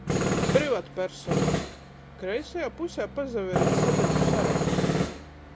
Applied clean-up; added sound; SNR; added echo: none; Tools; -5 dB; none.